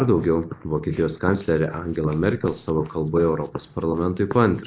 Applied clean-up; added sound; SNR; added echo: neural mask model Resemble Enhance denoiser.